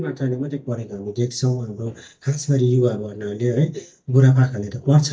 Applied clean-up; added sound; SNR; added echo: neural mask model DeepFilterNet 3.